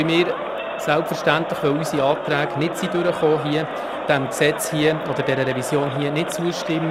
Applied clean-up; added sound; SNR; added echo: none; Crowd; 5 dB; none.